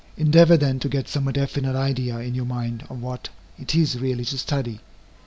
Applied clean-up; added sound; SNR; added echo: none; none; none; none.